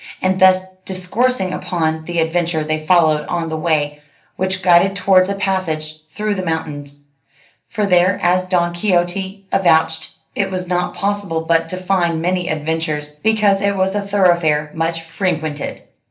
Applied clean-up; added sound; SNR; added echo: none; none; none; reverberation time 0.3 s.